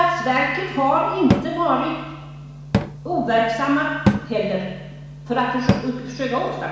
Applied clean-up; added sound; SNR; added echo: none; Cupboard open or close / Drawer open or close; 5 dB; reverberation time 1.1 s.